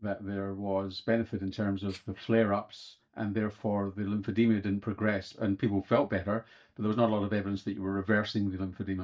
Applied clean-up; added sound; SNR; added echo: neural mask model DeepFilterNet 3.